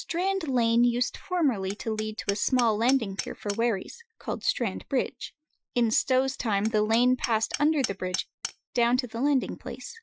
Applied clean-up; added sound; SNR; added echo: classical method Wiener filter.